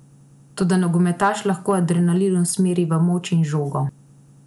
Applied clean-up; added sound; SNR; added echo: none; none; none; none.